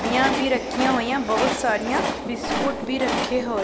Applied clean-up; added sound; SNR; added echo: none; Train; 2 dB; none.